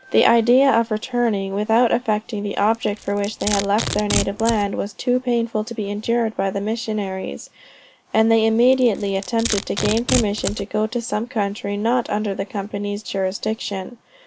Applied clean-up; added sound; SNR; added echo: none; Domestic sounds, home sounds; 12 dB; none.